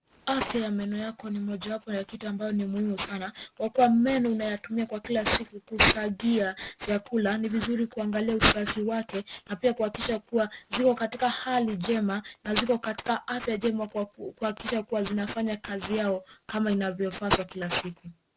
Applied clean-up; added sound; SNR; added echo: none; none; none; none.